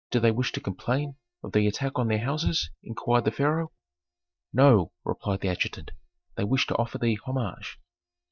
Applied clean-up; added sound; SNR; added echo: neural mask model DeepFilterNet 3.